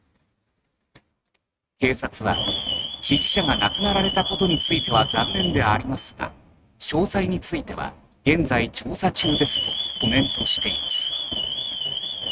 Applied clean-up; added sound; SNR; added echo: neural mask model RNNoise.